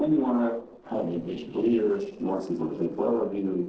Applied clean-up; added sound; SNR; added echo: neural separator model SepFormer DNS4.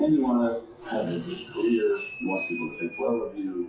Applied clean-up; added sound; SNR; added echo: classical method WPE with log-MMSE.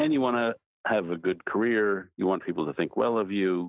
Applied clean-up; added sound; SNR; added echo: none; none; none; none.